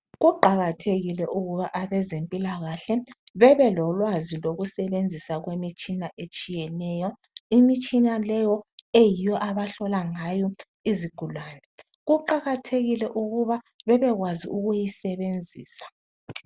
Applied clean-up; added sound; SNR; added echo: none; none; none; none.